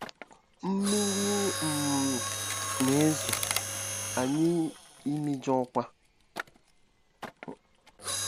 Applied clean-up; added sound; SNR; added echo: none; Mechanisms; 4 dB; none.